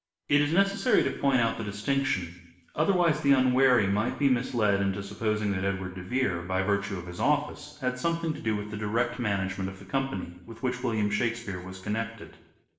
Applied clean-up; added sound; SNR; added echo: none; none; none; reverberation time 0.8 s.